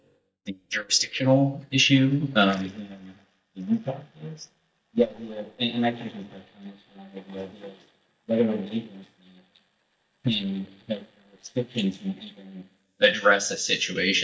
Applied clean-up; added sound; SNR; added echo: neural mask model DeepFilterNet 3.